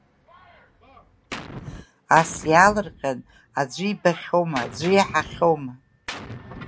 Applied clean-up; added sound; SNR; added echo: none; Gunshot, gunfire; 15 dB; none.